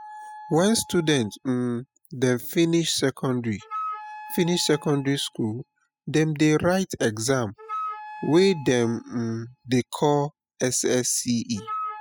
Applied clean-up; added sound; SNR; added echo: classical method spectral subtraction.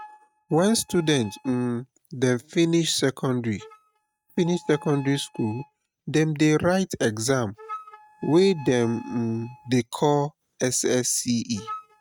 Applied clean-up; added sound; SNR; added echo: neural mask model RNNoise.